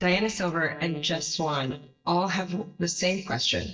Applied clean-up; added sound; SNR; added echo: neural mask model DeepFilterNet 3.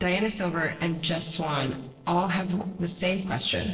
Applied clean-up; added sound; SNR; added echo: neural separator model SepFormer DNS4.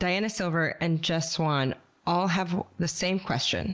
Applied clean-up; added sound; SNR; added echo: none; none; none; none.